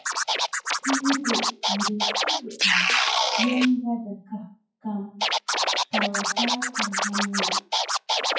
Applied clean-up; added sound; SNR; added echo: classical method WPE with log-MMSE.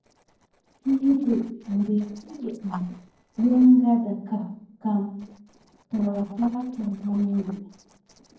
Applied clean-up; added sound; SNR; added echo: neural separator model SepFormer DNS4.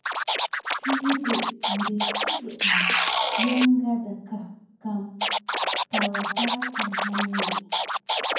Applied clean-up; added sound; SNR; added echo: none; Scratching (performance technique); -3 dB; reverberation time 0.9 s.